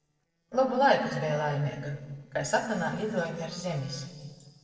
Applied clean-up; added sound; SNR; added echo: neural separator model SepFormer DNS4.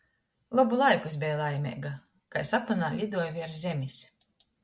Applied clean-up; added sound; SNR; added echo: none; none; none; none.